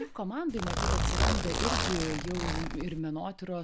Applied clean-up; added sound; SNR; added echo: none; Zipper (clothing); -5 dB; none.